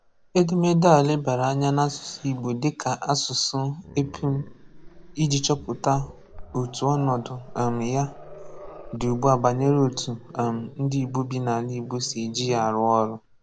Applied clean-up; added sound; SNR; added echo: none; Growling; 17 dB; none.